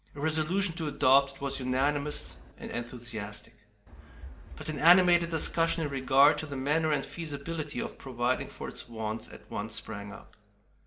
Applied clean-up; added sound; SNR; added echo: none; Wind; 14 dB; reverberation time 1.3 s.